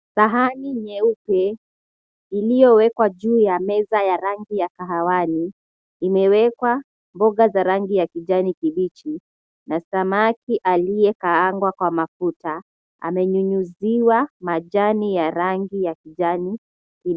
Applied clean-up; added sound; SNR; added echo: none; none; none; none.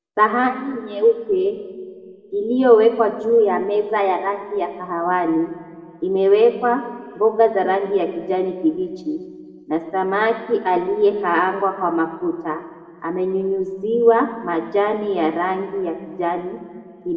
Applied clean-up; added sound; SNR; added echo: none; none; none; reverberation time 1.7 s.